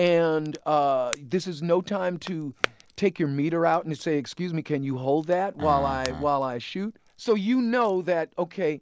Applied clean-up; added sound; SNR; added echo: none; Crackle; 17 dB; none.